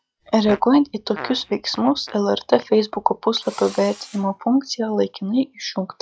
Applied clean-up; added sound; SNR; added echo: classical method log-MMSE.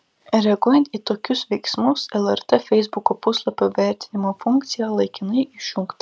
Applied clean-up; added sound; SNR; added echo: none; none; none; none.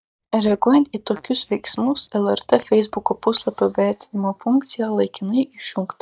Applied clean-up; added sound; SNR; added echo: neural mask model DeepFilterNet 3.